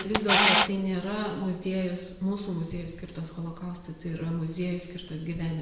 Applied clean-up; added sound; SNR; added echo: none; Camera; -1 dB; reverberation time 1.0 s.